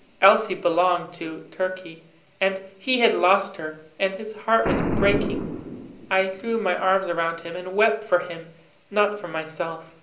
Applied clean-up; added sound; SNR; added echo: none; Boom; 10 dB; reverberation time 0.5 s.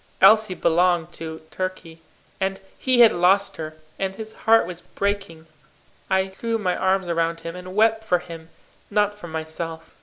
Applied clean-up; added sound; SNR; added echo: none; none; none; none.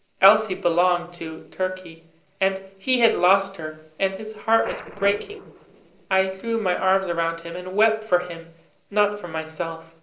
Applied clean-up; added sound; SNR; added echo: neural separator model SepFormer DNS4.